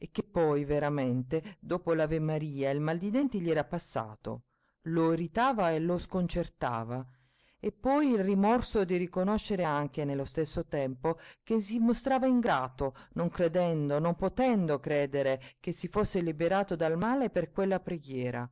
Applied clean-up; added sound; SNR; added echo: none; none; none; none.